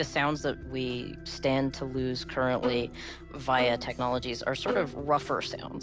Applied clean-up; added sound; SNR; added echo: none; Bowed string instrument; 7 dB; none.